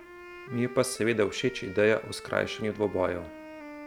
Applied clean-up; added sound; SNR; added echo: none; Wind instrument, woodwind instrument; 15 dB; none.